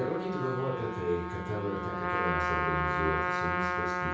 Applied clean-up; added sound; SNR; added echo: none; Trumpet; -2 dB; reverberation time 0.6 s.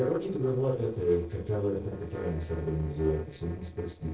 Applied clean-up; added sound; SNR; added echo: neural separator model SepFormer DNS4.